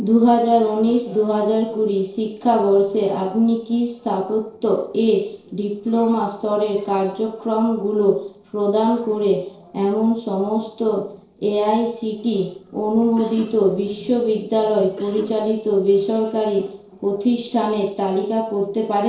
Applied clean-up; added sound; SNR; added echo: neural separator model SepFormer DNS4.